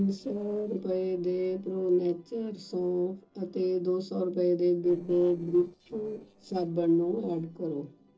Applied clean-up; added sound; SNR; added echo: neural separator model SepFormer DNS4.